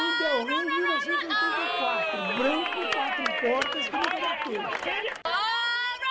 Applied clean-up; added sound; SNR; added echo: none; Cheering; -5 dB; none.